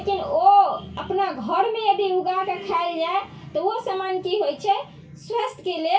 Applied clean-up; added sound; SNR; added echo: none; none; none; reverberation time 0.2 s.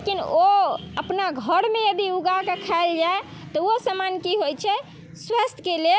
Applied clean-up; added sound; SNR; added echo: none; none; none; none.